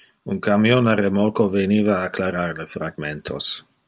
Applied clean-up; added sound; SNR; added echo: none; none; none; none.